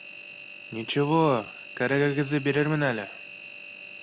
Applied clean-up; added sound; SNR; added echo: none; Engine; 16 dB; none.